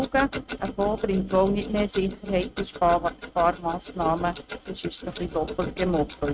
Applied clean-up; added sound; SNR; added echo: neural mask model RNNoise.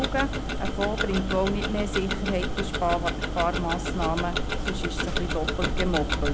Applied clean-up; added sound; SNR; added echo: none; Tick-tock; -1 dB; none.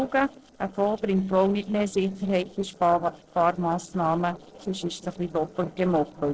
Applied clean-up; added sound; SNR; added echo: neural separator model SepFormer DNS4.